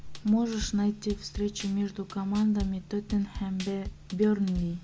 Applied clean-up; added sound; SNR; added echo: none; Drum kit; 12 dB; none.